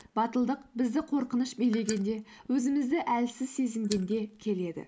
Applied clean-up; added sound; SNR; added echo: neural mask model Resemble Enhance denoiser.